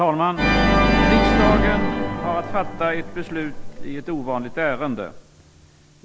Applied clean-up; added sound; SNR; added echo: none; Organ; -4 dB; none.